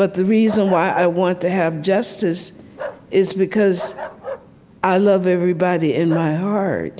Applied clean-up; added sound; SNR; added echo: none; Bark; 17 dB; none.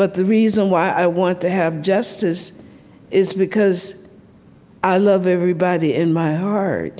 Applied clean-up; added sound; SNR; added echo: none; none; none; none.